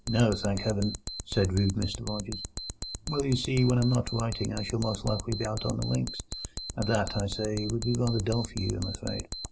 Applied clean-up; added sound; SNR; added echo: none; Alarm; 9 dB; none.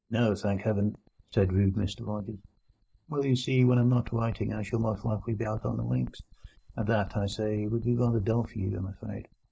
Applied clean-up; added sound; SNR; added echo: neural mask model DeepFilterNet 3.